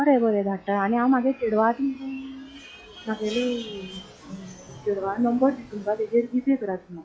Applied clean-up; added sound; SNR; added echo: classical method log-MMSE.